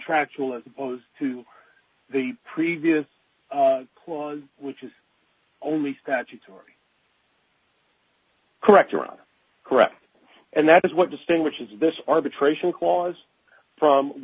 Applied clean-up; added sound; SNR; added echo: none; none; none; none.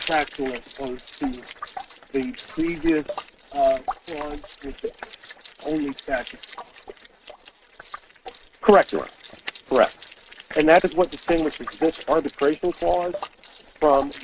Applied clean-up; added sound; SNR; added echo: neural mask model RNNoise.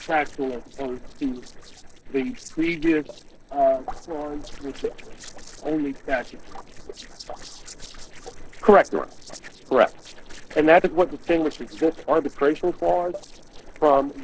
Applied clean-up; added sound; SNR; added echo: neural separator model SepFormer DNS4.